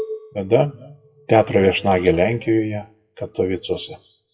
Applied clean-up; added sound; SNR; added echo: classical method WPE with log-MMSE.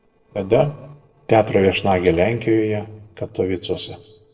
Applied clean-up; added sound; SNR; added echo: neural separator model SepFormer DNS4.